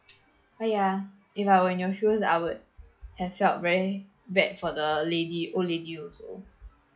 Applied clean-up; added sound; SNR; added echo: classical method log-MMSE.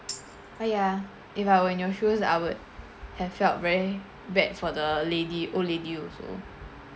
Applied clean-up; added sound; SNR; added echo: none; Tambourine; 17 dB; none.